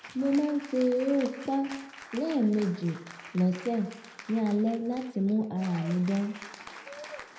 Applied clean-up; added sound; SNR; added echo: none; Applause / Cheering; 17 dB; reverberation time 0.7 s.